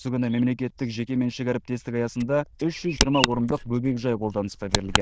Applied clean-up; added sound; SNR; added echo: neural diffusion model UNIVERSE++.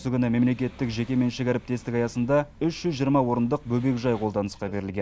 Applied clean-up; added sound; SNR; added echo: none; none; none; none.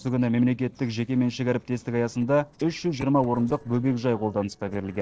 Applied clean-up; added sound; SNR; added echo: neural separator model SepFormer DNS4.